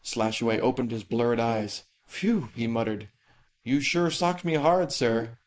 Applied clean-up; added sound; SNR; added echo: neural mask model Resemble Enhance denoiser.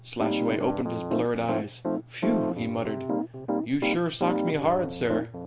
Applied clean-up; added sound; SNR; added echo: none; Piano; 1 dB; none.